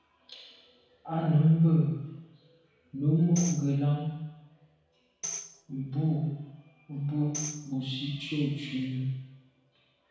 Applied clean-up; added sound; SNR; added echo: none; Tambourine; 13 dB; reverberation time 1.1 s.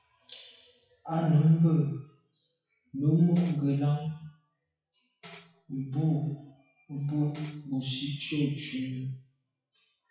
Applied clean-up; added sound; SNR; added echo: classical method WPE with log-MMSE.